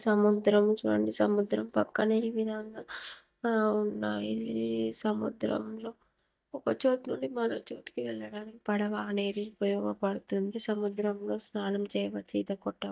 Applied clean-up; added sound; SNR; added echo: neural mask model DeepFilterNet 3.